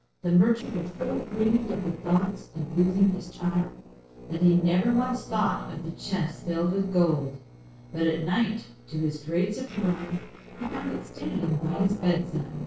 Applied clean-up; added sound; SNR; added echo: neural separator model SepFormer DNS4.